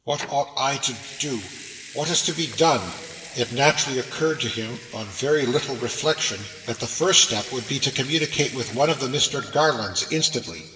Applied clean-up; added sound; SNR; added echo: none; Sink (filling or washing) / Water tap, faucet / Liquid; 18 dB; reverberation time 2.0 s.